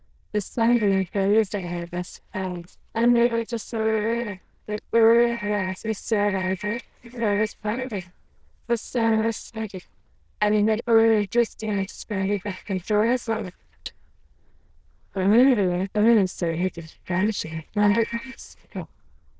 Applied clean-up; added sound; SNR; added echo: neural diffusion model UNIVERSE++.